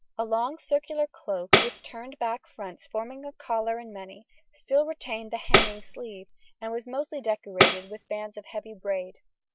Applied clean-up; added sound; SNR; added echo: none; Tambourine; -3 dB; none.